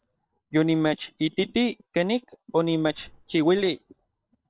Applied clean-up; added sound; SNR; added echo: neural separator model SepFormer WHAM!.